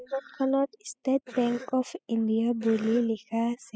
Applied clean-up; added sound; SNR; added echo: classical method spectral subtraction.